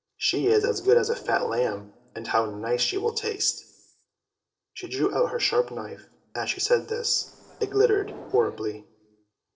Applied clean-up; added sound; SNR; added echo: neural separator model SepFormer DNS4.